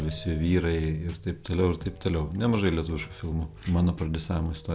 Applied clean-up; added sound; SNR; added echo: none; none; none; none.